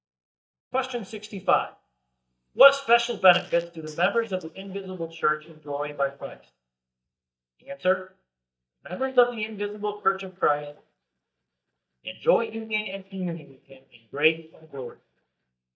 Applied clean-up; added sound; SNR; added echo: neural mask model DeepFilterNet 3.